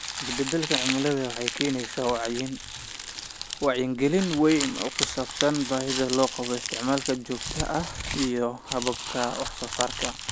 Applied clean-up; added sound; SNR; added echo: none; Crumpling, crinkling; 1 dB; none.